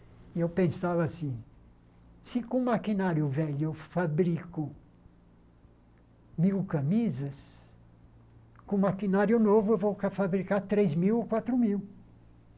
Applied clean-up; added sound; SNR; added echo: none; none; none; none.